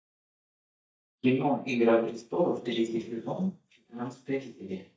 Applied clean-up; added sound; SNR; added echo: neural mask model DeepFilterNet 3.